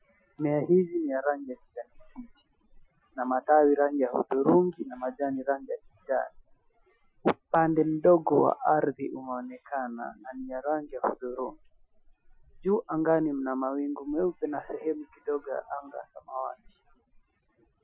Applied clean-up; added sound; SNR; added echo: classical method Wiener filter.